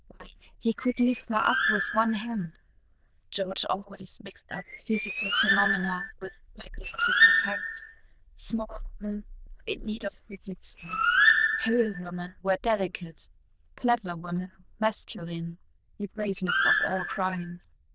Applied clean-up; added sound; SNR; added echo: neural diffusion model UNIVERSE++.